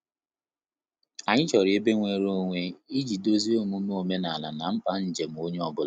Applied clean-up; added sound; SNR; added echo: none; none; none; none.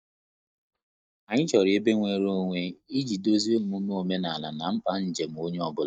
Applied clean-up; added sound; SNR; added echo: neural mask model DeepFilterNet 3.